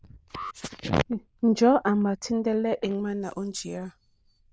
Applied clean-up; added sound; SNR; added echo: neural diffusion model UNIVERSE++.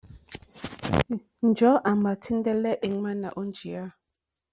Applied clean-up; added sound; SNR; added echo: none; none; none; none.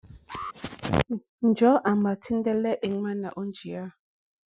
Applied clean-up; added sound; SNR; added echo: classical method Wiener filter.